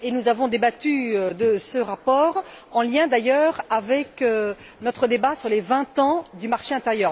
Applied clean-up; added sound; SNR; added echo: none; none; none; none.